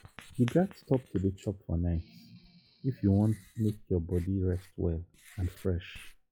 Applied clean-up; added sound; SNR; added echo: classical method log-MMSE.